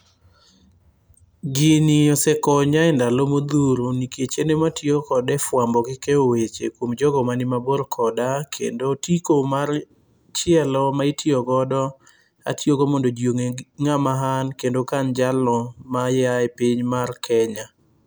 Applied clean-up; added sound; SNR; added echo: none; none; none; none.